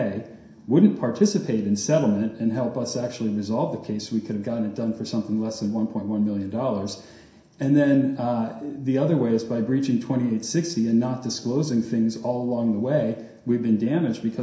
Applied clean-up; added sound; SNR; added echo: none; none; none; reverberation time 0.7 s.